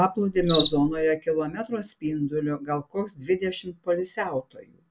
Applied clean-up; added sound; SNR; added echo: none; Cricket; 9 dB; none.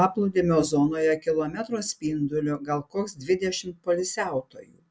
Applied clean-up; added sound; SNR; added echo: none; none; none; none.